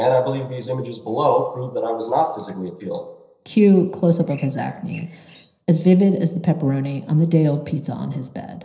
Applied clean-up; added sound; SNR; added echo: neural separator model SepFormer DNS4.